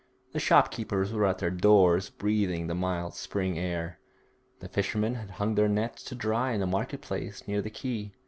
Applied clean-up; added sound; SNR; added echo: none; none; none; none.